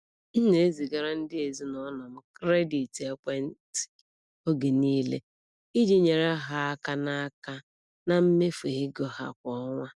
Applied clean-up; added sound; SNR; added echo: none; none; none; none.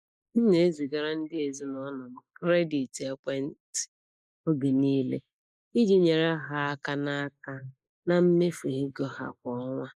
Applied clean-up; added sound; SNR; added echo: neural mask model Resemble Enhance denoiser.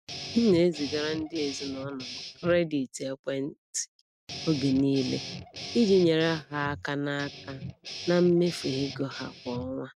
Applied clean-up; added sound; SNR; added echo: neural mask model RNNoise.